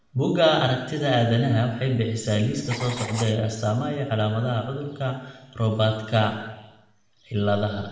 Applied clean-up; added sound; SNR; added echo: none; Writing; 17 dB; reverberation time 0.9 s.